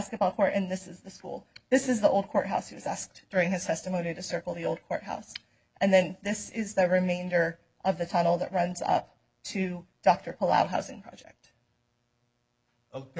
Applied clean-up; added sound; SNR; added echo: none; none; none; none.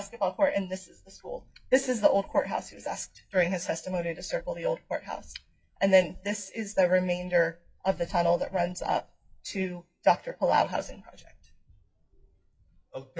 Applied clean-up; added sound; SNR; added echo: classical method WPE with log-MMSE.